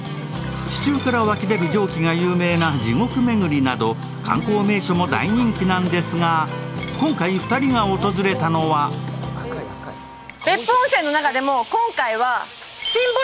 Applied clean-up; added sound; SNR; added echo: none; Buzz + Coin (dropping); 18 dB; none.